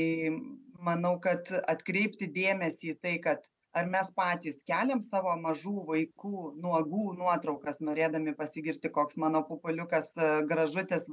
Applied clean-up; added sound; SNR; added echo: none; none; none; none.